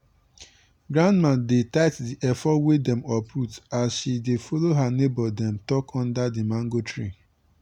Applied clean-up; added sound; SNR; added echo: none; none; none; none.